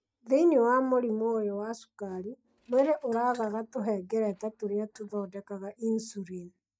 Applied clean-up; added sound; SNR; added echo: neural mask model DeepFilterNet 3.